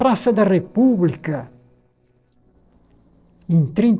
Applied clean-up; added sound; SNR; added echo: neural separator model SepFormer DNS4.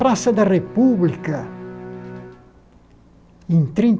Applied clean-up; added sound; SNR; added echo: none; Bowed string instrument; 17 dB; none.